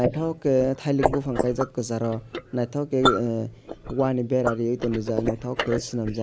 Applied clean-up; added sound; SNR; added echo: neural mask model Resemble Enhance denoiser.